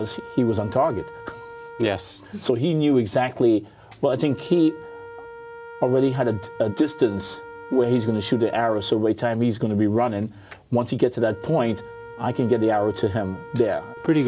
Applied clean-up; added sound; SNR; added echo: none; Wind instrument, woodwind instrument; 18 dB; none.